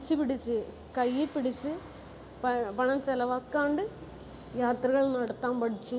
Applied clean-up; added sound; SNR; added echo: none; none; none; none.